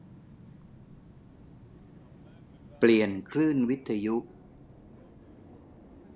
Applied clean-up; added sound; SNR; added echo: none; Subway, metro, underground; 20 dB; none.